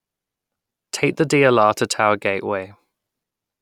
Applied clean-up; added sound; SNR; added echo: none; none; none; none.